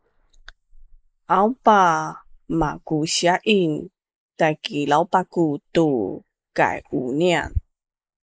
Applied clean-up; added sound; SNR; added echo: neural mask model Resemble Enhance denoiser.